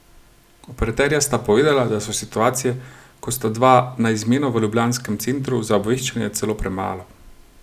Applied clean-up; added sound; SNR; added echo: none; none; none; none.